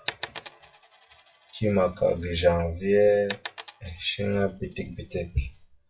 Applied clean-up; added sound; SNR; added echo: classical method WPE with log-MMSE.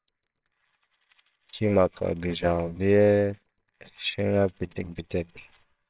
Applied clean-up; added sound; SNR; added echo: neural separator model SepFormer WHAMR!.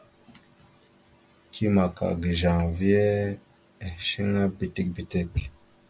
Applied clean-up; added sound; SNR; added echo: none; none; none; none.